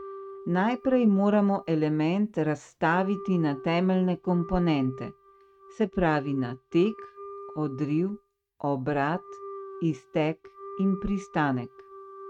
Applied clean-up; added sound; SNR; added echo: neural mask model RNNoise.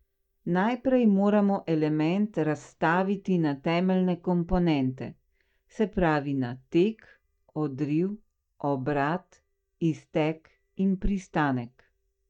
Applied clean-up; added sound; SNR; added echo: neural mask model DeepFilterNet 3.